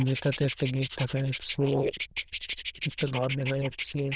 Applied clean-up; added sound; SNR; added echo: neural diffusion model UNIVERSE++.